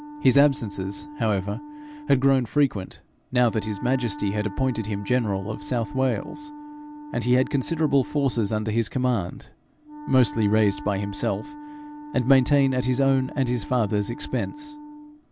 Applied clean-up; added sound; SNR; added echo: none; Wind instrument, woodwind instrument; 15 dB; none.